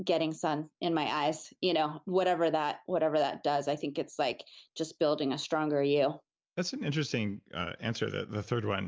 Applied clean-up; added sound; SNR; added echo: none; none; none; none.